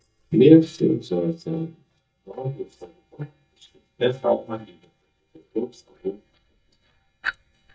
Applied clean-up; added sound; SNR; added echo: neural mask model DeepFilterNet 3.